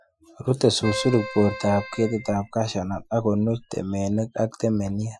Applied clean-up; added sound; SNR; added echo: classical method Wiener filter.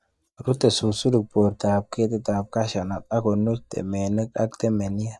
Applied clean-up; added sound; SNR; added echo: neural mask model DeepFilterNet 3.